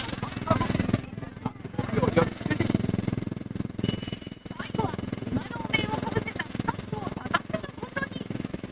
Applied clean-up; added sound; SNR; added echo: neural mask model RNNoise.